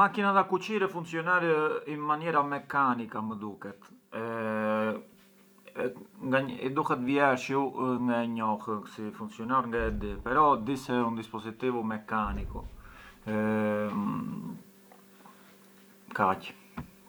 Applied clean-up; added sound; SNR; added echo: none; Boom; 13 dB; none.